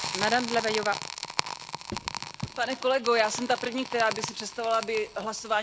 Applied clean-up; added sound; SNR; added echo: none; Crackle; 8 dB; none.